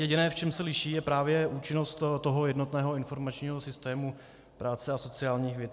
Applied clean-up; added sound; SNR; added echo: none; none; none; none.